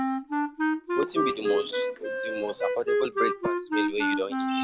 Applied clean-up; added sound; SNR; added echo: none; Wind instrument, woodwind instrument; -5 dB; none.